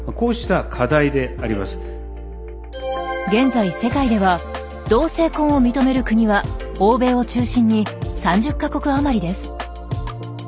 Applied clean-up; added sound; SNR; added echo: none; none; none; none.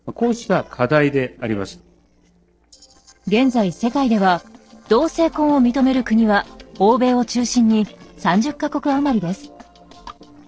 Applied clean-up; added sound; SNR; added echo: neural separator model SepFormer DNS4.